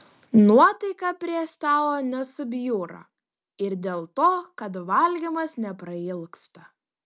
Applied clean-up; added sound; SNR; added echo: none; none; none; none.